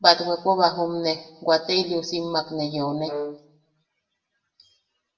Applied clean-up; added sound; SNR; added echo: none; Brass instrument; 12 dB; reverberation time 0.7 s.